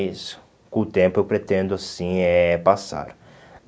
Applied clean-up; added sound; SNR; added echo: none; none; none; none.